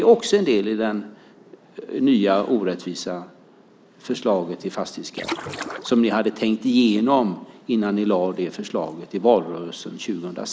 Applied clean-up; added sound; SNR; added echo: neural mask model Resemble Enhance denoiser.